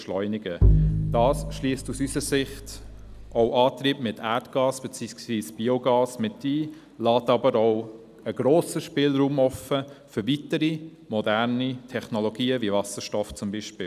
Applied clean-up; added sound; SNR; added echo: none; Bowed string instrument; 0 dB; none.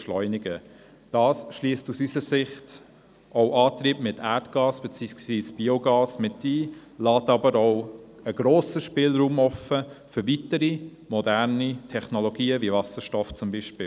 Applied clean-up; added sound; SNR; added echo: none; none; none; none.